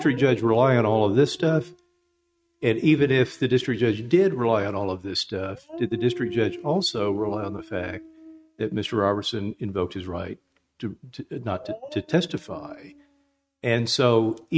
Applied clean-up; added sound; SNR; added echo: neural mask model RNNoise.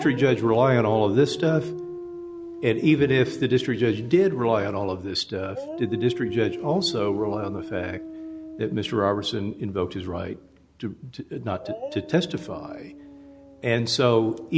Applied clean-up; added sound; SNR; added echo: none; Dog; 12 dB; none.